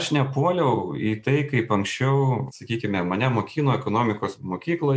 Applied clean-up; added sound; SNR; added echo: none; none; none; none.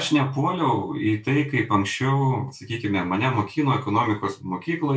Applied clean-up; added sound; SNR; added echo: none; none; none; reverberation time 0.2 s.